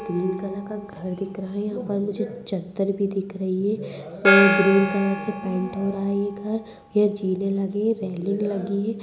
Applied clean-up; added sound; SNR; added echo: none; Gong; 7 dB; none.